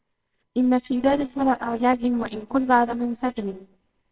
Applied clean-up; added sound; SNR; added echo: neural separator model SepFormer WHAMR!.